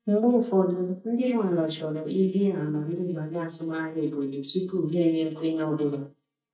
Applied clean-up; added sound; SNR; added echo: neural mask model DeepFilterNet 3.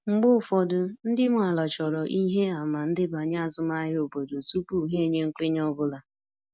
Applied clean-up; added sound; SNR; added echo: none; none; none; none.